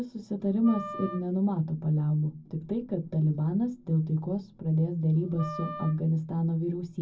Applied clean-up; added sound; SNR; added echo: none; Wind instrument, woodwind instrument; 14 dB; reverberation time 0.4 s.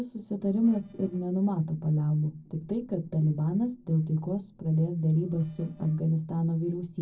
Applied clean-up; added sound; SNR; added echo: neural separator model SepFormer DNS4.